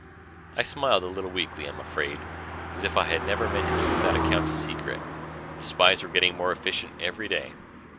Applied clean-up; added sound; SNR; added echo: none; Car passing by; 3 dB; none.